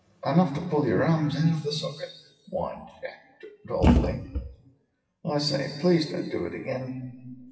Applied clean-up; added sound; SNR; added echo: classical method WPE with log-MMSE.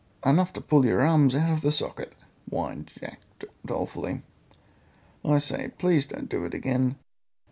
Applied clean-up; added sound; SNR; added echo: none; none; none; none.